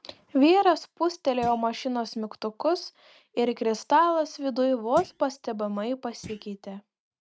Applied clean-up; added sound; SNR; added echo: neural mask model RNNoise.